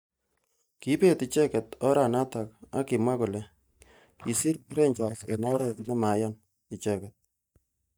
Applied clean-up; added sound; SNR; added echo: neural mask model DeepFilterNet 3.